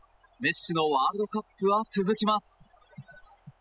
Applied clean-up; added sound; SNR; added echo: classical method spectral subtraction.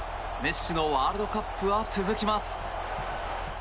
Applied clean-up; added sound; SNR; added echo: none; Gull, seagull; 10 dB; none.